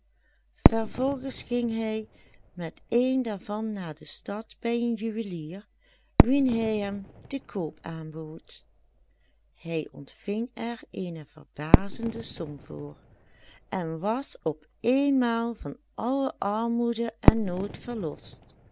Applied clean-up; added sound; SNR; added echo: none; Fireworks; 0 dB; none.